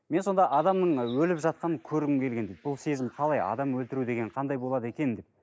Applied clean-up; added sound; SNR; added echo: neural mask model Resemble Enhance denoiser.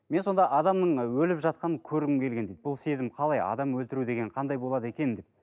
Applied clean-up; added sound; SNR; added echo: none; none; none; none.